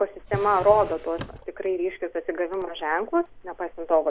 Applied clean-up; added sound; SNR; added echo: none; Drawer open or close; 13 dB; none.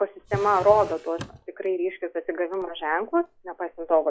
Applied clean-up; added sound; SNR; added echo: classical method log-MMSE.